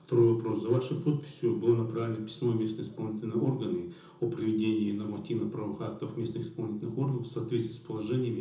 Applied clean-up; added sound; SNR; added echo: none; none; none; reverberation time 0.7 s.